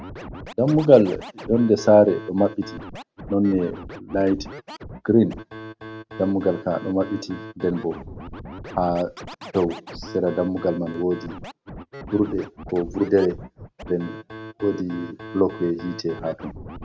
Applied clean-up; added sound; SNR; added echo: none; Scratching (performance technique); 14 dB; none.